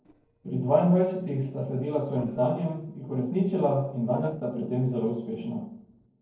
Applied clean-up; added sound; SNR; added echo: neural separator model SepFormer DNS4.